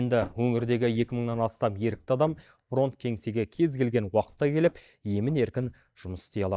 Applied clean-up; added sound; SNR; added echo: neural mask model DeepFilterNet 3.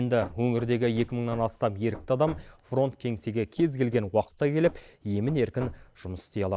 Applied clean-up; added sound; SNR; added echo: neural mask model Resemble Enhance denoiser.